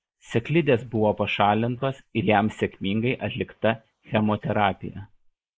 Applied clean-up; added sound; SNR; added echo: neural mask model Resemble Enhance denoiser.